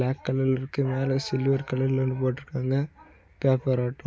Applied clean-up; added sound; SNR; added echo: none; none; none; none.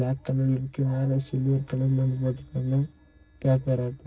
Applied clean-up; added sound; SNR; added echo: neural separator model SepFormer DNS4.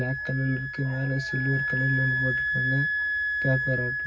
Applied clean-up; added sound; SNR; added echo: none; Wind instrument, woodwind instrument; 0 dB; reverberation time 0.4 s.